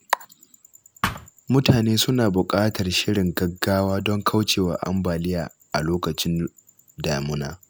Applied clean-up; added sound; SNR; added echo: none; Thump, thud; 5 dB; none.